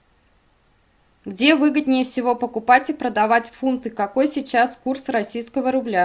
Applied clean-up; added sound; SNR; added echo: none; none; none; none.